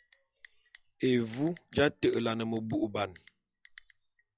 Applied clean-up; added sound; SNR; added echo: classical method log-MMSE.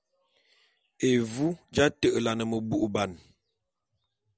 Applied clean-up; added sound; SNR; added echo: none; none; none; none.